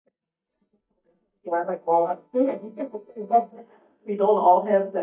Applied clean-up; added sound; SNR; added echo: neural mask model DeepFilterNet 3.